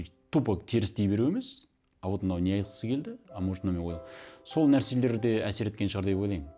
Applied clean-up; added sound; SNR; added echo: none; none; none; none.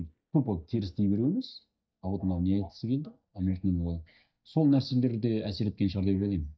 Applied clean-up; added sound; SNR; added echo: neural mask model DeepFilterNet 3.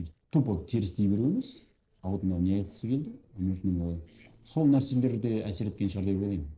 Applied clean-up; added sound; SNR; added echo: neural separator model SepFormer DNS4.